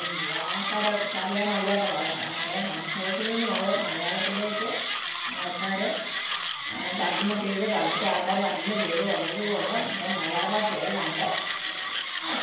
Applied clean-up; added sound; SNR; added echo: none; Mechanisms; 1 dB; reverberation time 0.7 s.